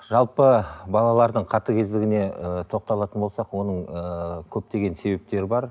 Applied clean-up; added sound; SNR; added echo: none; none; none; none.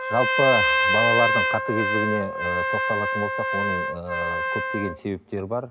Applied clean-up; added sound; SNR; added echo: none; Trumpet; -3 dB; none.